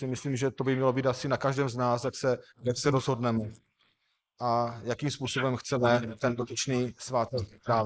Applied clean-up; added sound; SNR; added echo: neural mask model Resemble Enhance denoiser.